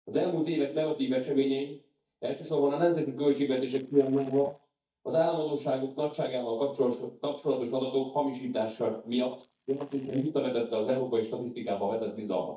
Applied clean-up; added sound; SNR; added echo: neural mask model DeepFilterNet 3.